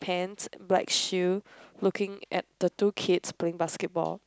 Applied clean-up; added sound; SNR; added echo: none; none; none; none.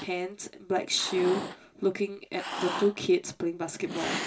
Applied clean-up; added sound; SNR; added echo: none; Cat; 8 dB; reverberation time 0.2 s.